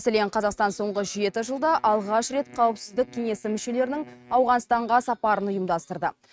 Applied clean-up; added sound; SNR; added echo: neural mask model RNNoise.